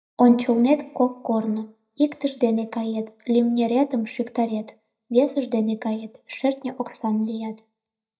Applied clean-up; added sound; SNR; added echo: neural mask model DeepFilterNet 3.